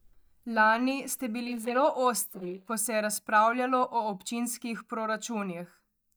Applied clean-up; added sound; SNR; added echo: neural mask model DeepFilterNet 3.